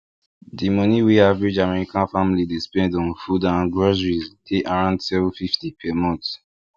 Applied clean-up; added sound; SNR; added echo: none; none; none; none.